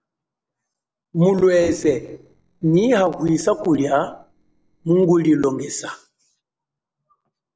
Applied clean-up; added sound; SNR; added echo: neural separator model SepFormer DNS4.